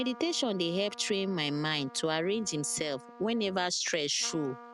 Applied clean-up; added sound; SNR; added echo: none; Trumpet; 18 dB; none.